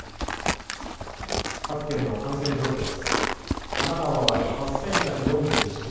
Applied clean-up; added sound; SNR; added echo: none; Livestock, farm animals, working animals; 0 dB; reverberation time 1.2 s.